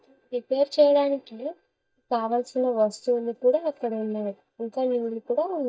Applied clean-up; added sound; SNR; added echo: neural mask model DeepFilterNet 3.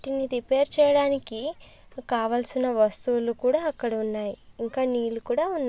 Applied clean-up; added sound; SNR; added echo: none; none; none; none.